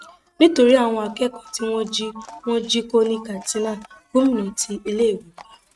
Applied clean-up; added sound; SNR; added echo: neural mask model RNNoise.